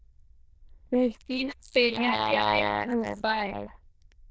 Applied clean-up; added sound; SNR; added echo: neural diffusion model UNIVERSE++.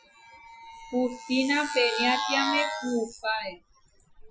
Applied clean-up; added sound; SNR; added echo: classical method Wiener filter.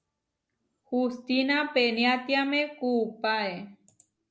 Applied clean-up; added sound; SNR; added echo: none; none; none; none.